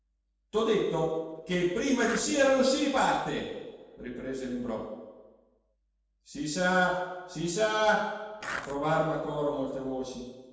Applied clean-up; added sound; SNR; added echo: neural separator model SepFormer DNS4.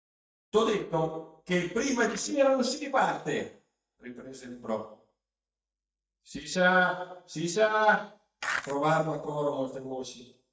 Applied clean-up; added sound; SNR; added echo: neural mask model DeepFilterNet 3.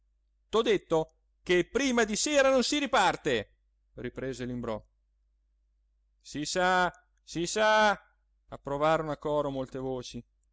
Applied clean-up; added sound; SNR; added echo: none; none; none; none.